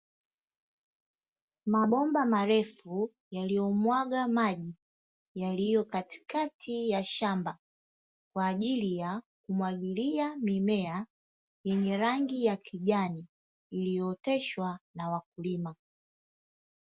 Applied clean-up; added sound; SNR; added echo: none; none; none; none.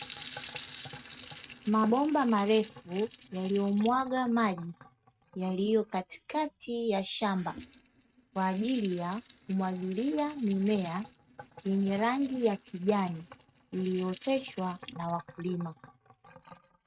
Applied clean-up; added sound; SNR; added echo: neural mask model RNNoise.